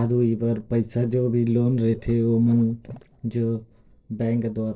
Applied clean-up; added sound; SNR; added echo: neural separator model SepFormer DNS4.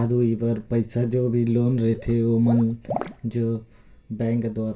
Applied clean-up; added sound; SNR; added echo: none; Water / Liquid; 15 dB; reverberation time 0.2 s.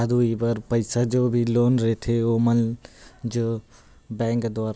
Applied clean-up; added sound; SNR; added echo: none; none; none; none.